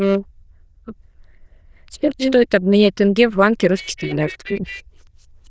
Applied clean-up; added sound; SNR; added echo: neural diffusion model UNIVERSE++.